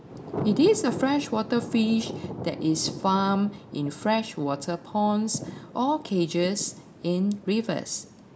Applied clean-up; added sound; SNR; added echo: none; Thunder; 12 dB; none.